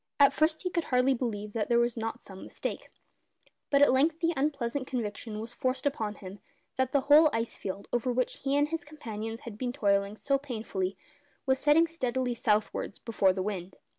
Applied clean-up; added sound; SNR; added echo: none; none; none; none.